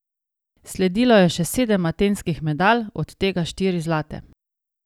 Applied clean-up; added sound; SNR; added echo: none; none; none; none.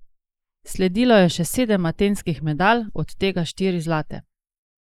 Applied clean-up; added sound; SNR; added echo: neural mask model Resemble Enhance denoiser.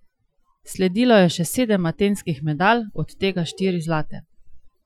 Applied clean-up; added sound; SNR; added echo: classical method Wiener filter.